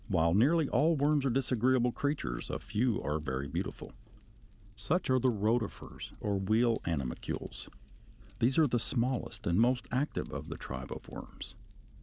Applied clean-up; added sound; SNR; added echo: none; Fire; 20 dB; none.